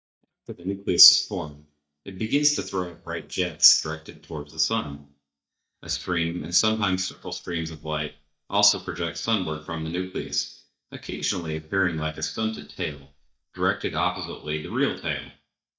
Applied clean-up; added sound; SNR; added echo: neural mask model DeepFilterNet 3.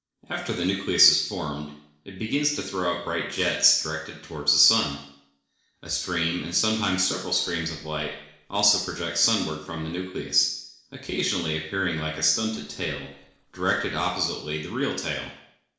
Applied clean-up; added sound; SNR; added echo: neural separator model SepFormer DNS4.